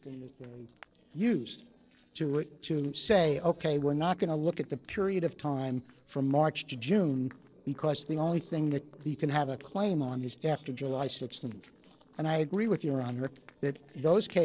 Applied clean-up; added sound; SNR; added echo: neural separator model SepFormer DNS4.